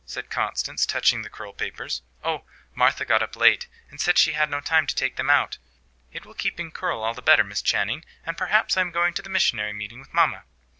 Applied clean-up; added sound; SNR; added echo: none; none; none; none.